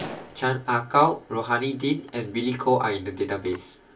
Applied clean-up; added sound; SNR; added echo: none; Gunshot, gunfire; 20 dB; reverberation time 0.2 s.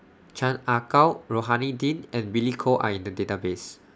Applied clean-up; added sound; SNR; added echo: none; none; none; none.